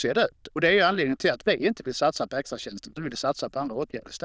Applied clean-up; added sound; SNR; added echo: neural diffusion model UNIVERSE++.